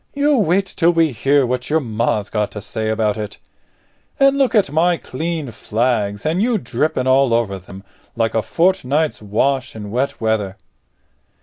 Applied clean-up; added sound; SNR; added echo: none; none; none; none.